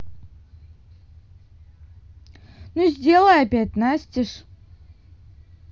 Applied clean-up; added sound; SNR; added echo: none; none; none; none.